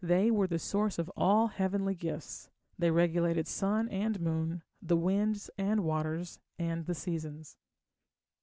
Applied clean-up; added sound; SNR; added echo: none; none; none; none.